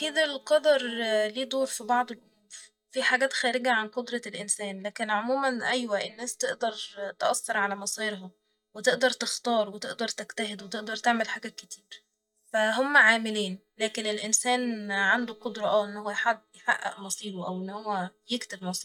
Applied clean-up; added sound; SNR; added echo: neural mask model DeepFilterNet 3.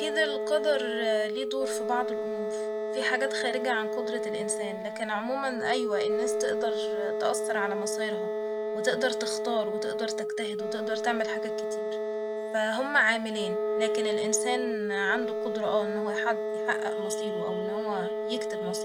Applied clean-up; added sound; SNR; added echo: none; Wind instrument, woodwind instrument + Wind instrument, woodwind instrument; -1 dB; none.